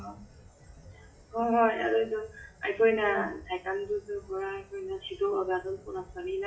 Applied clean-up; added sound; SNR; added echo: classical method WPE with log-MMSE.